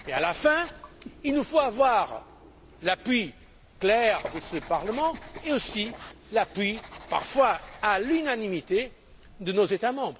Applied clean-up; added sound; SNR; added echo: none; Writing + Water / Liquid; 17 dB; none.